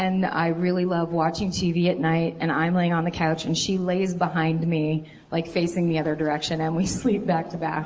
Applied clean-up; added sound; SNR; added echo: none; none; none; none.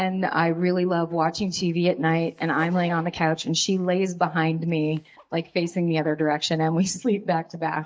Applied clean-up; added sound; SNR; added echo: neural mask model DeepFilterNet 3.